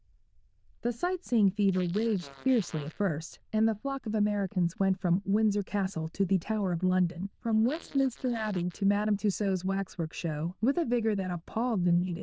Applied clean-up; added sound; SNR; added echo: neural diffusion model UNIVERSE++.